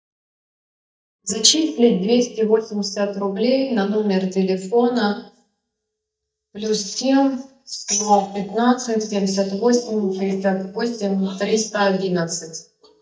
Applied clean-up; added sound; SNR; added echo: neural mask model DeepFilterNet 3.